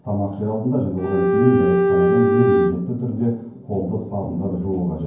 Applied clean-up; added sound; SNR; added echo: none; Bowed string instrument; -3 dB; reverberation time 0.9 s.